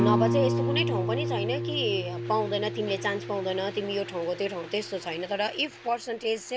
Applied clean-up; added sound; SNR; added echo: none; Guitar; 1 dB; none.